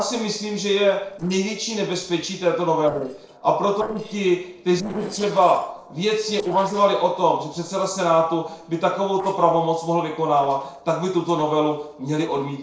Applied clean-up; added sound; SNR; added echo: neural separator model SepFormer DNS4.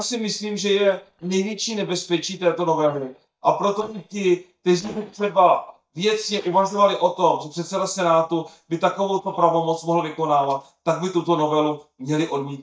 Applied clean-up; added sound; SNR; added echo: neural mask model DeepFilterNet 3.